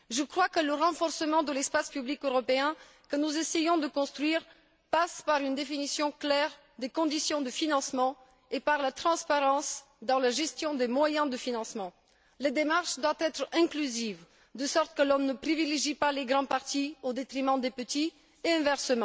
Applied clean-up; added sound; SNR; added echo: none; none; none; none.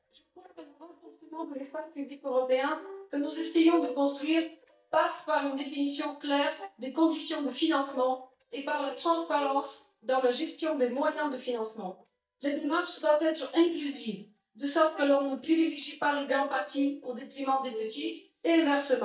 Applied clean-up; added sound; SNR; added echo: neural mask model DeepFilterNet 3.